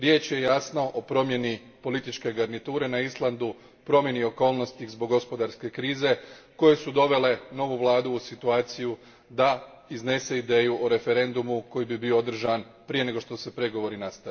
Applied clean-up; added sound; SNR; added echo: none; none; none; reverberation time 1.0 s.